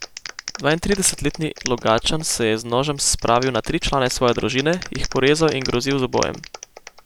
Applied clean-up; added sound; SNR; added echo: none; Clapping; 15 dB; none.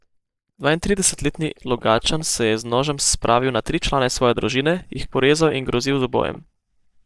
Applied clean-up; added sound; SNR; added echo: neural mask model DeepFilterNet 3.